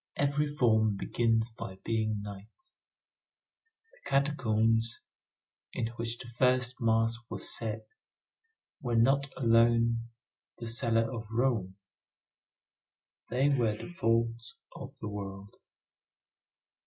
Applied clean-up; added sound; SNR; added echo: none; none; none; none.